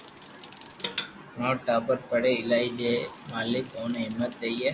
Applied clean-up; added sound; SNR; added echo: none; Bicycle; 15 dB; none.